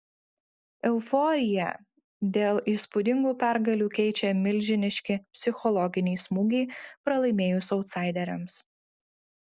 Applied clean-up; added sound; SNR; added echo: none; none; none; none.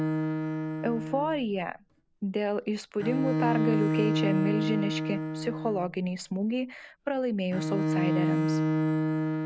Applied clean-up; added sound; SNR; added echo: none; Bowed string instrument; -2 dB; none.